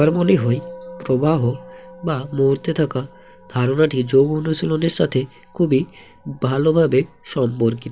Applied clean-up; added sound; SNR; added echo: none; Musical instrument; 20 dB; none.